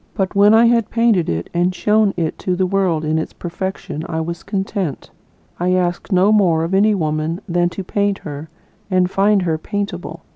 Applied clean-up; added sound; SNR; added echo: none; none; none; none.